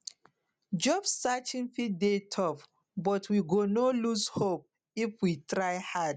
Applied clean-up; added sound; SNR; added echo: none; none; none; none.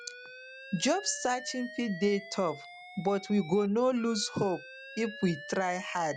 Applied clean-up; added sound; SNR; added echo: none; Alarm; 15 dB; none.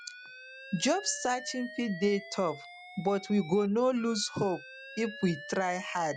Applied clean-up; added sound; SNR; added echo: classical method Wiener filter.